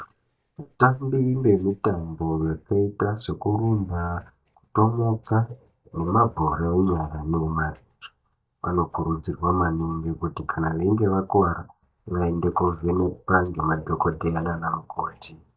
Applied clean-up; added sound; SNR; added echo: neural mask model DeepFilterNet 3.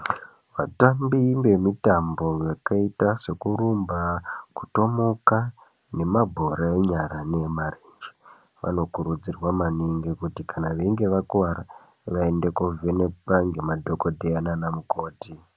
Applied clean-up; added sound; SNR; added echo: none; none; none; none.